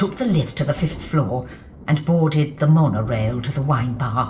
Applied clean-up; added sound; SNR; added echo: none; Thunder; 19 dB; reverberation time 0.4 s.